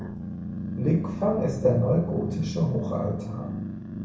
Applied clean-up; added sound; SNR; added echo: none; Growling; 5 dB; reverberation time 0.6 s.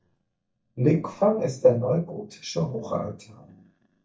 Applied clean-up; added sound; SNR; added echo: neural mask model DeepFilterNet 3.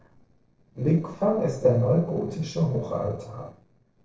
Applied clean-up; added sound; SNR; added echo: neural separator model SepFormer DNS4.